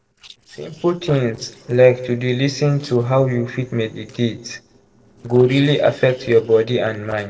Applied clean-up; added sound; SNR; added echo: neural separator model SepFormer DNS4.